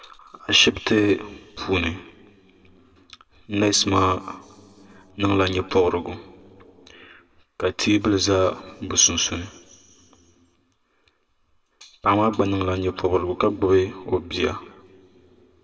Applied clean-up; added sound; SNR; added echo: none; none; none; reverberation time 1.6 s.